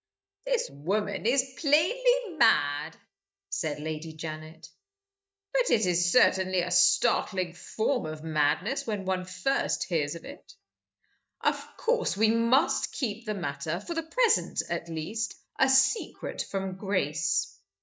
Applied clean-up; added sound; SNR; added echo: neural mask model DeepFilterNet 3.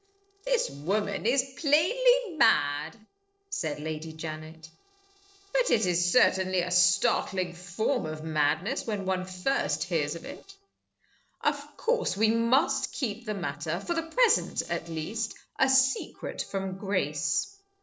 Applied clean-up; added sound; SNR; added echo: neural separator model SepFormer DNS4.